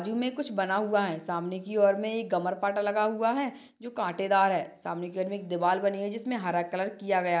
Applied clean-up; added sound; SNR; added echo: none; none; none; none.